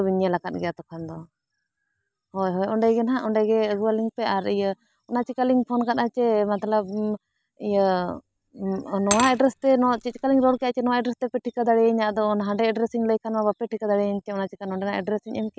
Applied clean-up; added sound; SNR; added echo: none; Glass / Liquid; 12 dB; none.